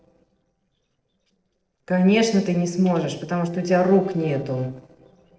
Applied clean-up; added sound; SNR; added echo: neural separator model SepFormer DNS4.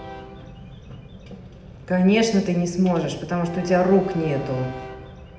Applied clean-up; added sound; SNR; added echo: none; Train; 17 dB; reverberation time 0.8 s.